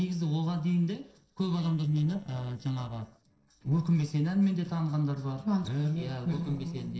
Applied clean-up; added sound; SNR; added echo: neural separator model SepFormer DNS4.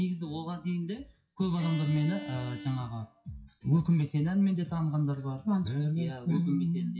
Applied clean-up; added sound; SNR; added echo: classical method WPE with log-MMSE.